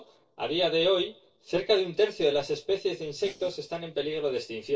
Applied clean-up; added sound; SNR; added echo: neural separator model SepFormer DNS4.